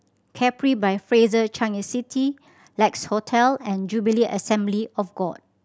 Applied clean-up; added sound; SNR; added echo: none; none; none; none.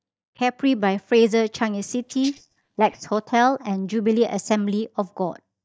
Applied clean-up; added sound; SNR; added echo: neural mask model DeepFilterNet 3.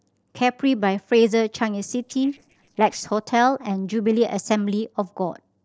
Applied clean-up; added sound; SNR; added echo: neural separator model SepFormer DNS4.